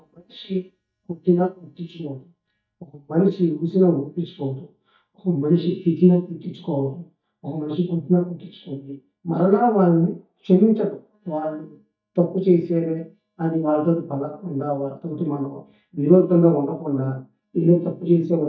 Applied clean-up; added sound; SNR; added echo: neural mask model DeepFilterNet 3.